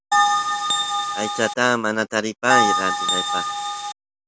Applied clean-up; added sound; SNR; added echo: none; Bell; -4 dB; none.